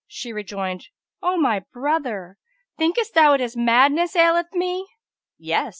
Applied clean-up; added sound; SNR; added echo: none; none; none; none.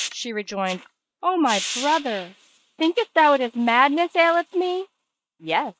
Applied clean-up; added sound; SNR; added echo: neural mask model RNNoise.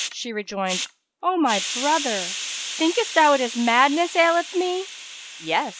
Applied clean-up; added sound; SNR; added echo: none; Hiss; 9 dB; none.